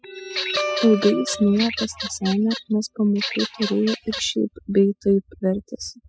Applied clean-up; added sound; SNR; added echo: classical method spectral subtraction.